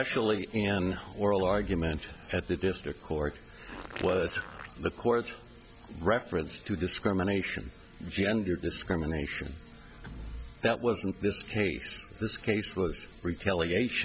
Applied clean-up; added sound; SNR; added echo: none; Fart + Door / Wood; 15 dB; none.